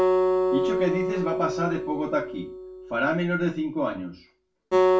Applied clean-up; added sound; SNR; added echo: none; Acoustic guitar; -3 dB; reverberation time 0.2 s.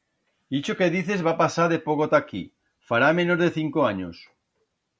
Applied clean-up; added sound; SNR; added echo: none; none; none; none.